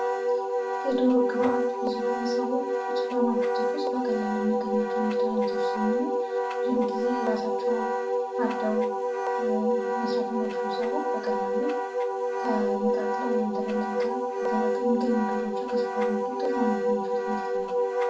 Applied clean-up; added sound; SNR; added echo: none; Wind instrument, woodwind instrument; -4 dB; reverberation time 0.4 s.